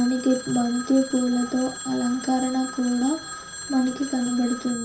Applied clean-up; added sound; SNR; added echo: none; Telephone; 12 dB; reverberation time 0.5 s.